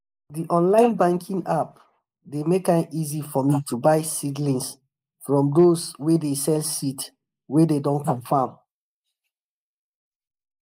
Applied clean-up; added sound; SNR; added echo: neural mask model Resemble Enhance denoiser.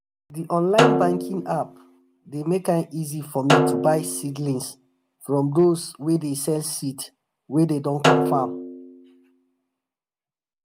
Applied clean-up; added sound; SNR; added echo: none; Snare drum; 0 dB; none.